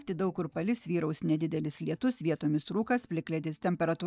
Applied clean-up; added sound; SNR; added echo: neural mask model DeepFilterNet 3.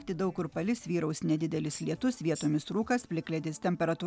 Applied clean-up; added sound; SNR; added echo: none; Tambourine; 15 dB; none.